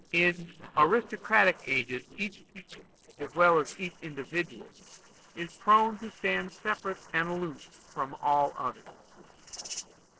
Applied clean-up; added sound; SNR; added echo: neural separator model SepFormer DNS4.